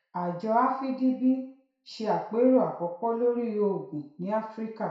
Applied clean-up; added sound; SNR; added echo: none; none; none; reverberation time 0.6 s.